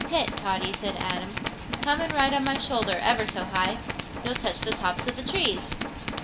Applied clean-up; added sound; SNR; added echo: none; Tools; 3 dB; reverberation time 0.7 s.